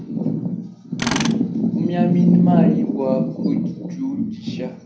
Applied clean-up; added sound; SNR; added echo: none; Tools; 13 dB; reverberation time 0.6 s.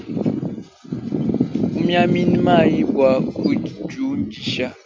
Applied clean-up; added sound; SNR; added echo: none; none; none; none.